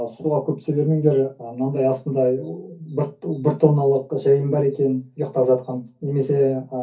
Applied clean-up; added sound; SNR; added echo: none; none; none; reverberation time 0.3 s.